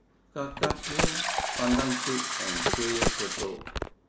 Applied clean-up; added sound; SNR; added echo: none; Fill (with liquid) + Telephone; -4 dB; none.